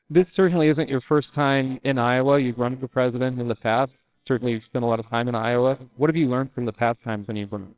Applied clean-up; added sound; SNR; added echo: neural separator model SepFormer WHAMR!.